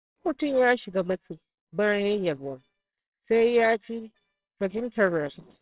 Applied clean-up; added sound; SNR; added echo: neural separator model SepFormer WHAMR!.